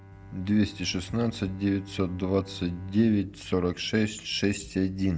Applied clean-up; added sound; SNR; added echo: none; Bowed string instrument; 19 dB; none.